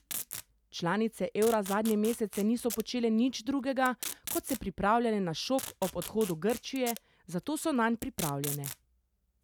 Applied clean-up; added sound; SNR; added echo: none; Packing tape, duct tape; 13 dB; none.